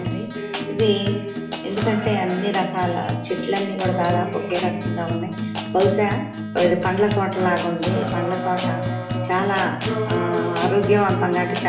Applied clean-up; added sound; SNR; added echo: none; Acoustic guitar; 2 dB; reverberation time 0.7 s.